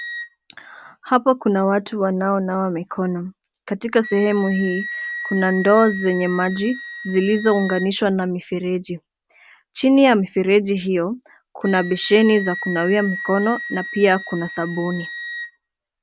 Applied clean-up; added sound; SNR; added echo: none; Wind instrument, woodwind instrument; 13 dB; none.